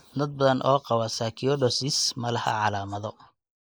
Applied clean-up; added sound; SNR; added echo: neural mask model Resemble Enhance denoiser.